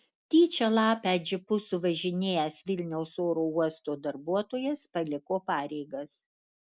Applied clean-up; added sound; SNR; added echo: none; none; none; none.